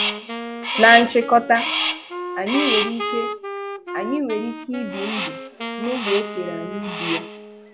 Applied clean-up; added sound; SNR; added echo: none; Crow + Wind instrument, woodwind instrument; 4 dB; none.